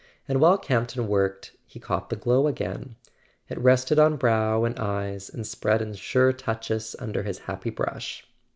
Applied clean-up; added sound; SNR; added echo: none; none; none; none.